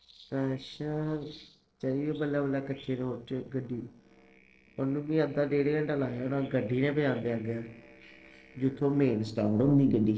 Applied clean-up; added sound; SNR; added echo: neural separator model SepFormer DNS4.